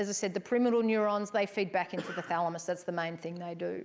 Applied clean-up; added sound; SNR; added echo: none; none; none; none.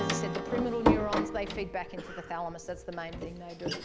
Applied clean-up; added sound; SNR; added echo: none; Door + Strum; -3 dB; none.